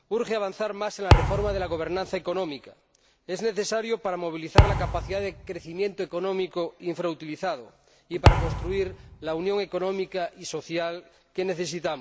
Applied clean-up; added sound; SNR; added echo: none; Thump, thud; -4 dB; none.